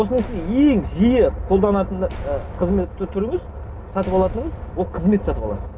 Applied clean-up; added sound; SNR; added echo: none; Slam; 18 dB; reverberation time 0.3 s.